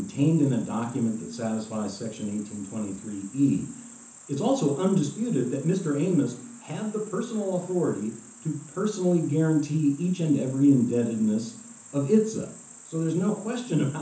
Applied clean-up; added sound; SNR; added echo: none; Cricket; 19 dB; reverberation time 0.9 s.